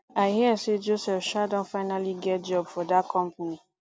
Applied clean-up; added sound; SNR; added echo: none; none; none; none.